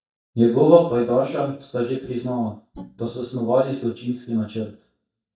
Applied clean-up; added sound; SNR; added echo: neural mask model DeepFilterNet 3.